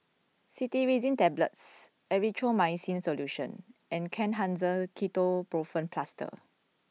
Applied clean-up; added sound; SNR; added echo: none; none; none; none.